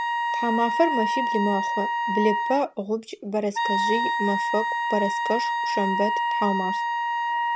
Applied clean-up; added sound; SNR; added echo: none; Wind instrument, woodwind instrument; -2 dB; none.